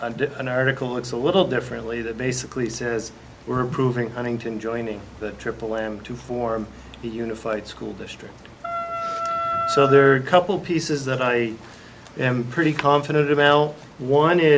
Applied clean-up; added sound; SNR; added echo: none; Wind instrument, woodwind instrument; 4 dB; none.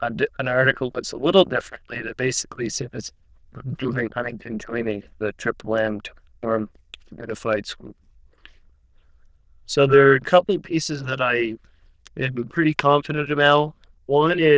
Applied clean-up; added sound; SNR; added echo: neural diffusion model UNIVERSE++.